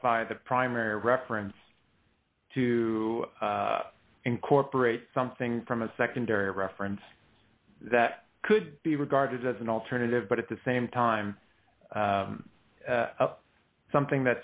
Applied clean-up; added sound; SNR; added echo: none; none; none; none.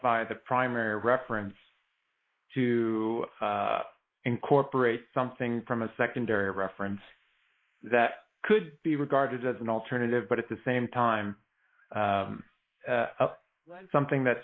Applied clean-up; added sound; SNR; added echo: neural mask model Resemble Enhance denoiser.